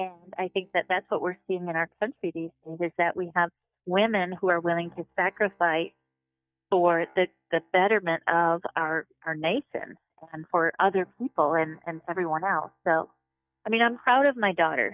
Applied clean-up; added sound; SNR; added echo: neural mask model DeepFilterNet 3.